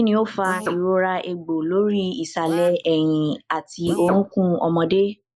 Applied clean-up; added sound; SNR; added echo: neural mask model Resemble Enhance denoiser.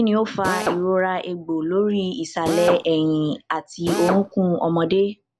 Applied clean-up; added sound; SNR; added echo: none; Drill; 6 dB; none.